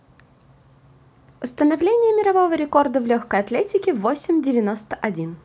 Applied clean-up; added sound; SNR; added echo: none; none; none; none.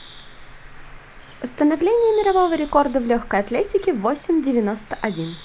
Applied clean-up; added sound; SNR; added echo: none; Bird; 18 dB; none.